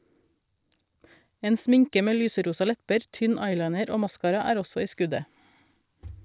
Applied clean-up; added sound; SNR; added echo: none; none; none; none.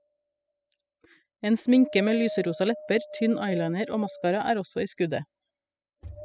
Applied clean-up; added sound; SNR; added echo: classical method spectral subtraction.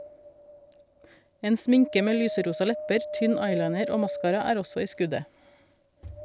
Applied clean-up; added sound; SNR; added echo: none; Wind; 9 dB; none.